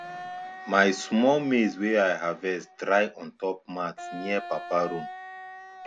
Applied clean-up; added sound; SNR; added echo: none; Wind instrument, woodwind instrument; 14 dB; none.